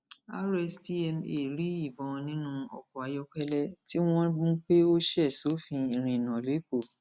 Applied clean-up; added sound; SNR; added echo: none; none; none; none.